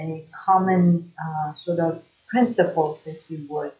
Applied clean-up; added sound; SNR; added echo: classical method log-MMSE.